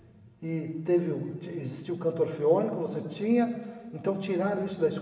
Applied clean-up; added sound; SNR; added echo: none; none; none; reverberation time 2.0 s.